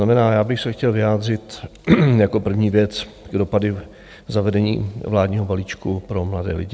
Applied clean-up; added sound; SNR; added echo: none; none; none; none.